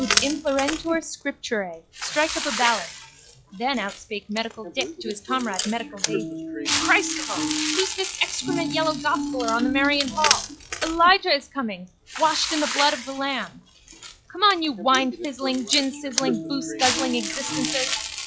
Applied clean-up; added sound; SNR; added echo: classical method log-MMSE.